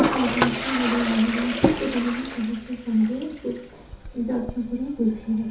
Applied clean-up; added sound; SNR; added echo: none; Toilet flush; 3 dB; reverberation time 0.5 s.